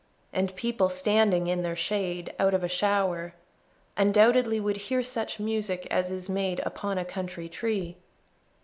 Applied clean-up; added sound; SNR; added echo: none; none; none; none.